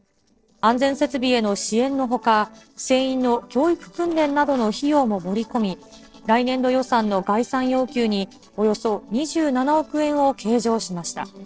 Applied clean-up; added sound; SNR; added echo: neural separator model SepFormer DNS4.